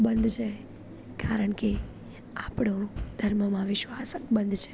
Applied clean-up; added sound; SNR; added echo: none; Bass drum; 13 dB; none.